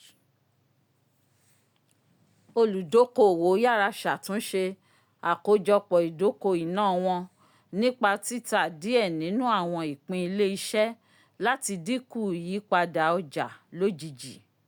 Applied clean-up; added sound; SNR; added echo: none; none; none; none.